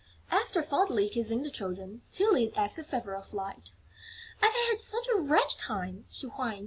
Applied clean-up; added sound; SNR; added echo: none; none; none; none.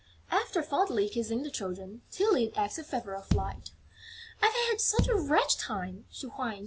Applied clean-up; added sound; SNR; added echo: none; Bass drum; 4 dB; none.